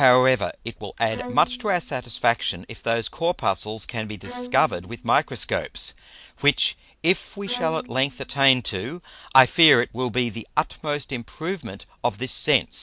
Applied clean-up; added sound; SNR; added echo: none; Bowed string instrument; 17 dB; none.